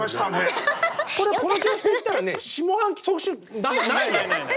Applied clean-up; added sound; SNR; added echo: none; none; none; none.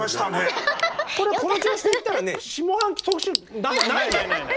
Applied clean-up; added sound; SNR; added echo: none; Tick / Bicycle; 12 dB; none.